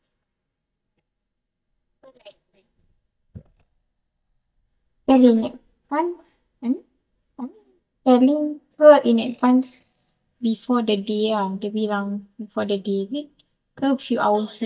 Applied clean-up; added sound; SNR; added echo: neural mask model DeepFilterNet 3.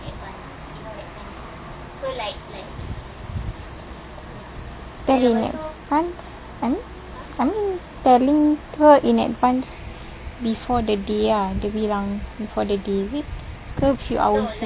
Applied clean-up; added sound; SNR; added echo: none; none; none; none.